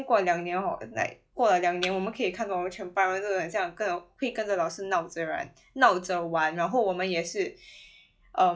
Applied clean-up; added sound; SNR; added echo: classical method log-MMSE.